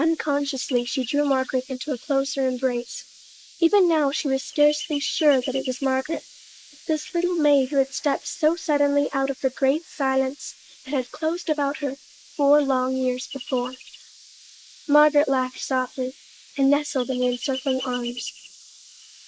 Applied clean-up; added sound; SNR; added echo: neural mask model Resemble Enhance denoiser.